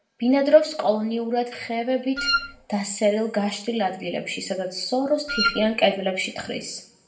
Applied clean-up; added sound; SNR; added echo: none; Wind instrument, woodwind instrument; 2 dB; reverberation time 0.5 s.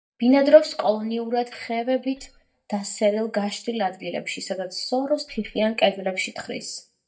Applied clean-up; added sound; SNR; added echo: neural mask model DeepFilterNet 3.